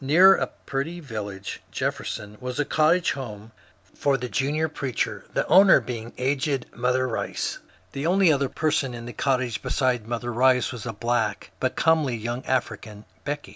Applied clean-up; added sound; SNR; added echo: none; none; none; none.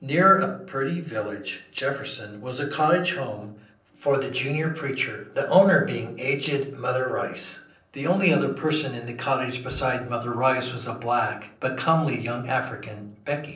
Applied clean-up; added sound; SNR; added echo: neural separator model SepFormer DNS4.